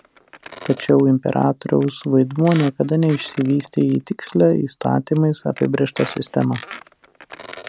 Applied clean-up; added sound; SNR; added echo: none; Squeak; 20 dB; none.